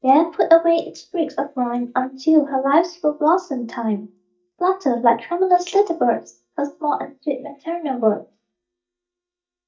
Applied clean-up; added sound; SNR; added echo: neural mask model DeepFilterNet 3.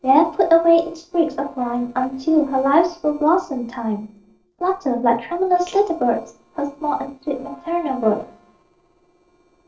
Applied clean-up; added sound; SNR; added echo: neural separator model SepFormer DNS4.